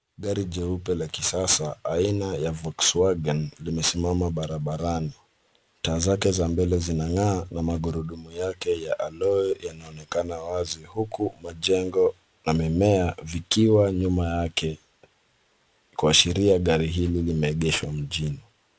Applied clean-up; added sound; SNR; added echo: none; none; none; none.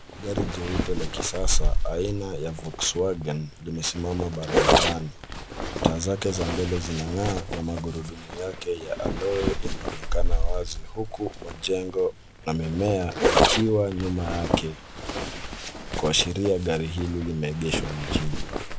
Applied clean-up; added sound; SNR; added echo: none; Zipper (clothing); -2 dB; none.